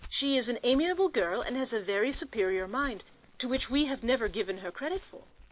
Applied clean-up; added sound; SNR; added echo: none; Walk, footsteps; 18 dB; none.